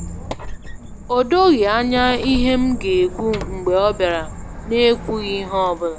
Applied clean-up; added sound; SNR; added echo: none; Squeak; 10 dB; none.